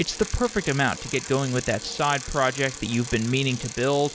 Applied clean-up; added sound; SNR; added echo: none; Bicycle; 12 dB; none.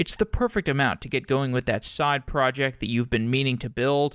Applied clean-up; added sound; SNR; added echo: none; none; none; none.